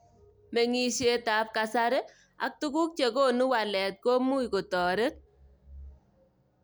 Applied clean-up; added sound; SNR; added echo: none; none; none; none.